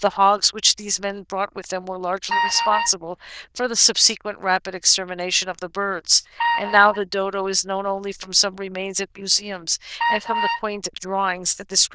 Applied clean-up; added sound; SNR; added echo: neural diffusion model UNIVERSE++.